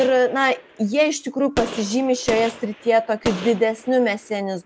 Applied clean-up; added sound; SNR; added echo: none; Gunshot, gunfire; 14 dB; none.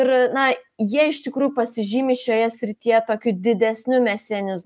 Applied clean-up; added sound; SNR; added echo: none; none; none; none.